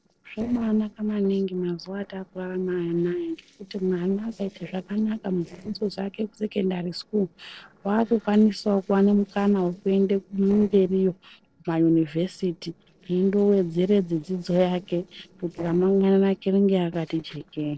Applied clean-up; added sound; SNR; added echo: neural separator model SepFormer DNS4.